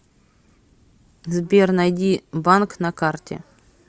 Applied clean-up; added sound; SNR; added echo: none; none; none; none.